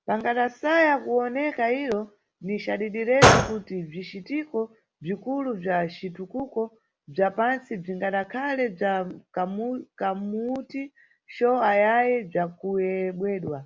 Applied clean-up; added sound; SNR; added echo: none; Gunshot, gunfire; -3 dB; none.